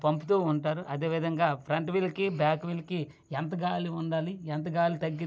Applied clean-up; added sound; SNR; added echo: none; none; none; none.